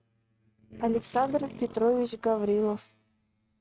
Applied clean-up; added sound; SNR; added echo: neural mask model RNNoise.